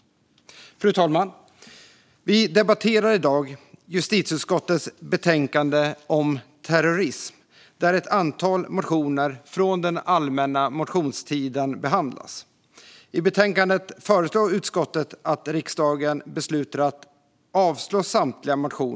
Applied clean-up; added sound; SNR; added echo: none; none; none; none.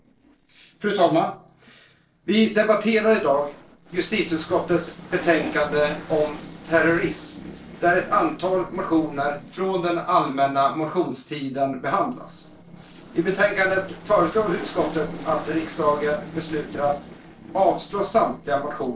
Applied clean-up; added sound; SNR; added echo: neural separator model SepFormer DNS4.